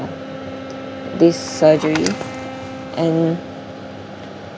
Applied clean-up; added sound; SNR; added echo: none; Wind instrument, woodwind instrument; 13 dB; none.